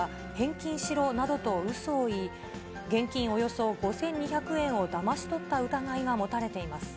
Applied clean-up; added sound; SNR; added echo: none; Bowed string instrument; 16 dB; none.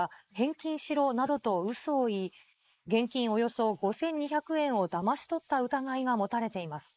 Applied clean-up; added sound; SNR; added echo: neural mask model Resemble Enhance denoiser.